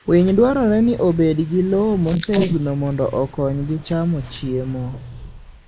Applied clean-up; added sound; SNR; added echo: neural mask model Resemble Enhance denoiser.